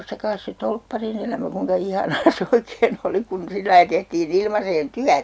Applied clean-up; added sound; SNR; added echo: none; none; none; none.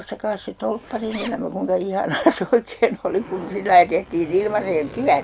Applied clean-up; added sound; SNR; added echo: none; Zipper (clothing); 18 dB; none.